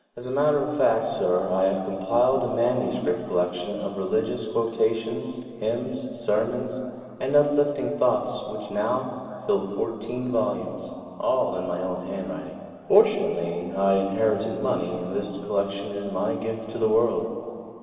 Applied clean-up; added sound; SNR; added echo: none; none; none; reverberation time 2.5 s.